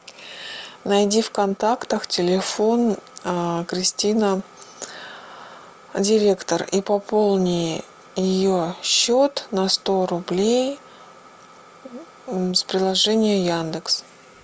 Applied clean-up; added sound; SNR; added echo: none; none; none; none.